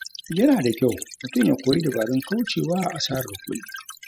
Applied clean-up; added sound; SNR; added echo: classical method spectral subtraction.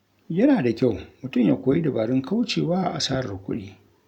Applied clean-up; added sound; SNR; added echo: none; none; none; none.